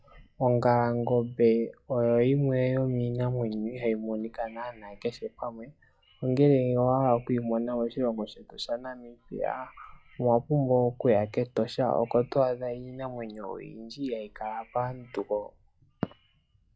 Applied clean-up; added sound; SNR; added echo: classical method log-MMSE.